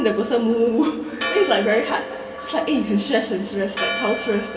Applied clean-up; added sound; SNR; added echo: none; Church bell; 9 dB; reverberation time 2.3 s.